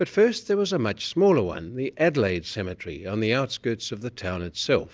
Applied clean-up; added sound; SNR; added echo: none; none; none; none.